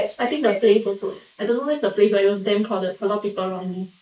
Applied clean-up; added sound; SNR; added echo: neural mask model Resemble Enhance denoiser.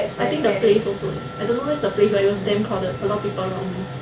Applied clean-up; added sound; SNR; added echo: none; none; none; none.